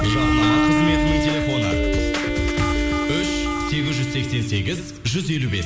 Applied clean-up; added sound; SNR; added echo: none; Bowed string instrument; 0 dB; none.